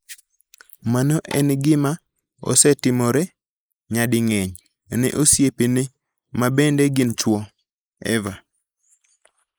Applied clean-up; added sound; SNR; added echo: neural mask model Resemble Enhance denoiser.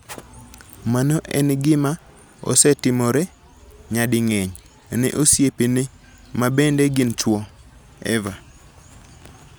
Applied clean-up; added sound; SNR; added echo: none; none; none; none.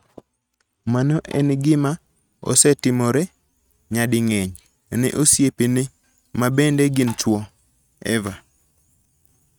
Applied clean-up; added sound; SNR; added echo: neural mask model RNNoise.